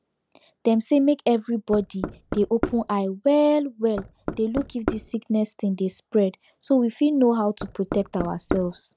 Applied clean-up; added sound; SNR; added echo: none; Knock; 8 dB; none.